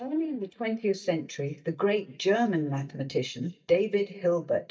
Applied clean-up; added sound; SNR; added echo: neural mask model DeepFilterNet 3.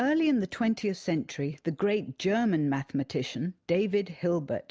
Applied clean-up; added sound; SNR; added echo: none; none; none; none.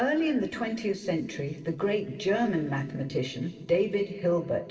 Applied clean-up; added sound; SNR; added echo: neural separator model SepFormer DNS4.